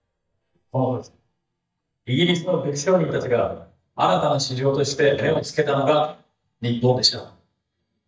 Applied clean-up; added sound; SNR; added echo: neural mask model DeepFilterNet 3.